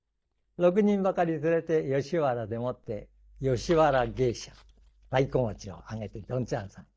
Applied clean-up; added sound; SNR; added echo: neural mask model DeepFilterNet 3.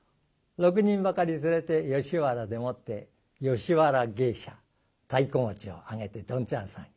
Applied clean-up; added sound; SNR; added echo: none; none; none; none.